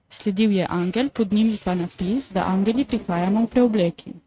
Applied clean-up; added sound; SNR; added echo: neural mask model RNNoise.